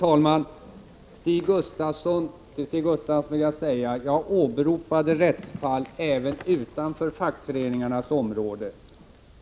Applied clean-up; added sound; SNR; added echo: none; none; none; none.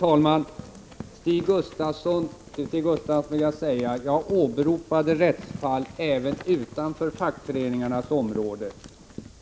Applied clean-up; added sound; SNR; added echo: none; Run; 18 dB; none.